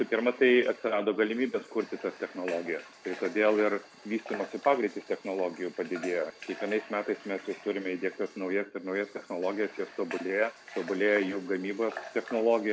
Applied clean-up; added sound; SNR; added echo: none; Water tap, faucet / Water; 17 dB; none.